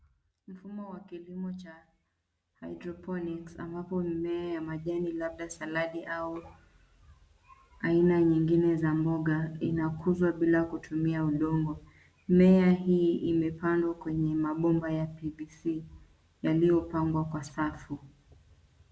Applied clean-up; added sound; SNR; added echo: none; none; none; none.